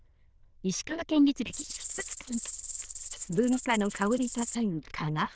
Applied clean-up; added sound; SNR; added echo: neural diffusion model UNIVERSE++.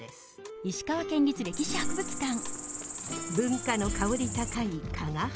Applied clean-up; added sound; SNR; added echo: none; Cricket; 4 dB; none.